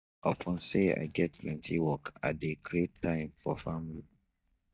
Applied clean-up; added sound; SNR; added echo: neural mask model DeepFilterNet 3.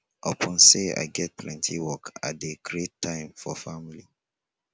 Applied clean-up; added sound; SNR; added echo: none; none; none; none.